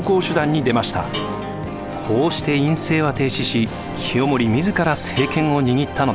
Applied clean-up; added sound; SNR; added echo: none; Bell; 19 dB; none.